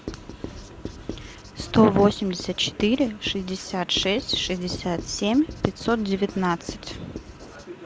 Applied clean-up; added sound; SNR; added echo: none; Writing; 14 dB; none.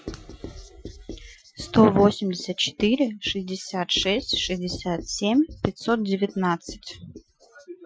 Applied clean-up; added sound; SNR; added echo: classical method Wiener filter.